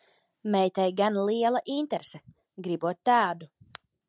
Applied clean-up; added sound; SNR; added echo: none; none; none; none.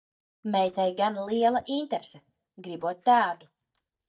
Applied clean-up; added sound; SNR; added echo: neural mask model DeepFilterNet 3.